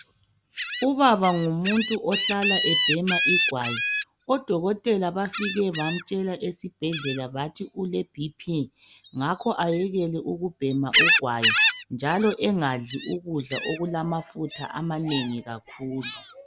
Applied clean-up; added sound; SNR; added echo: none; Gull, seagull; 1 dB; none.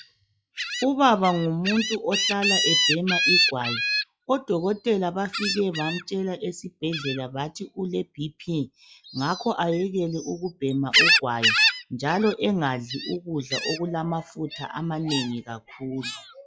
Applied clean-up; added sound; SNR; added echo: classical method log-MMSE.